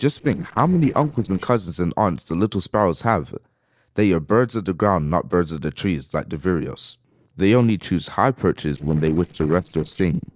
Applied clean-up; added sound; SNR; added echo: neural separator model SepFormer DNS4.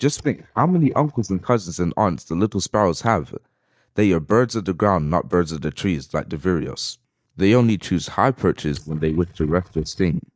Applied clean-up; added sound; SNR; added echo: neural mask model DeepFilterNet 3.